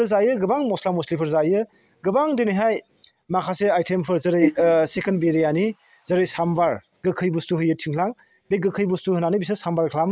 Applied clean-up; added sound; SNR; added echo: neural mask model Resemble Enhance denoiser.